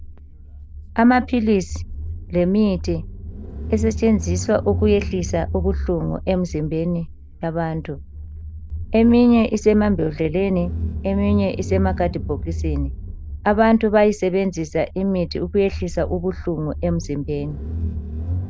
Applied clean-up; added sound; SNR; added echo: none; Engine / Car; 8 dB; none.